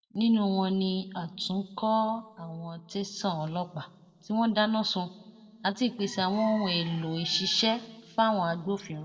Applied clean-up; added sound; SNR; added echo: neural separator model SepFormer DNS4.